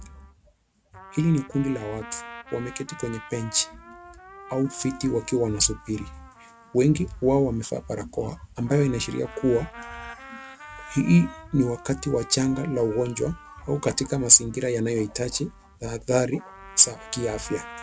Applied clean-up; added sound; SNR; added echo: none; Trumpet; 20 dB; none.